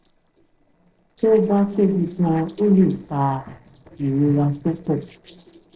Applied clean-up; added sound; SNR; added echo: neural separator model SepFormer DNS4.